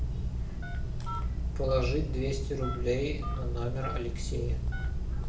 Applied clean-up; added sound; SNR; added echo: none; Telephone; -4 dB; reverberation time 0.6 s.